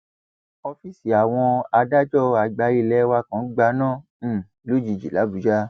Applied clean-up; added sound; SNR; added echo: none; none; none; none.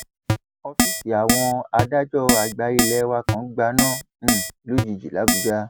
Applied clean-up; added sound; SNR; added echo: none; Keyboard (musical); 0 dB; none.